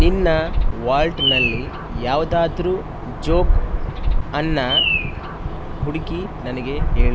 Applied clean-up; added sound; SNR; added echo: none; Bird vocalization, bird call, bird song; -3 dB; none.